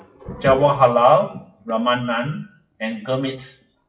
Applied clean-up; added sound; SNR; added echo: classical method WPE with log-MMSE.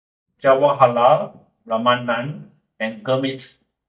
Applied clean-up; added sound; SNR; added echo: neural mask model DeepFilterNet 3.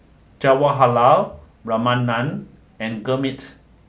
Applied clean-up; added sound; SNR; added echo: none; none; none; none.